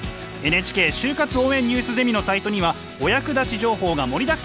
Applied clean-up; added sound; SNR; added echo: none; Bowed string instrument; 17 dB; none.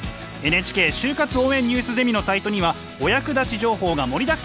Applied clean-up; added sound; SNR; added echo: none; none; none; none.